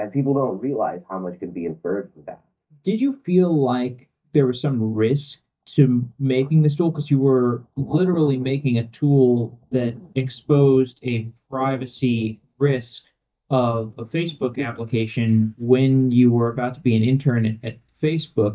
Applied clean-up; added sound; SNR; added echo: neural mask model DeepFilterNet 3.